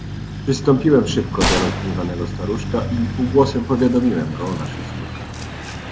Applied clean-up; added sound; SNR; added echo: none; Truck + Gunshot, gunfire; 5 dB; none.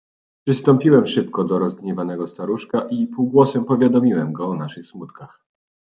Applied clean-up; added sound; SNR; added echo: none; none; none; none.